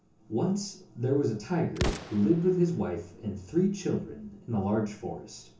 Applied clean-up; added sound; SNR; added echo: none; Explosion; 12 dB; reverberation time 0.6 s.